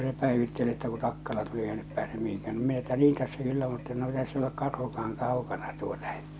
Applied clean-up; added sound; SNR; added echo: none; none; none; none.